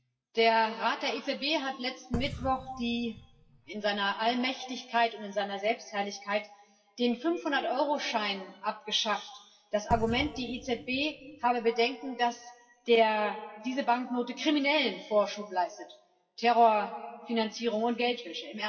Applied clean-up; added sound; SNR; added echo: classical method WPE with log-MMSE.